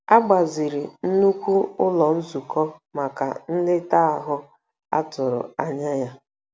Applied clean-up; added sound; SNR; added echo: none; none; none; none.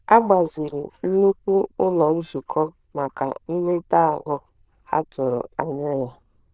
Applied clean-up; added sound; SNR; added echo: neural diffusion model UNIVERSE++.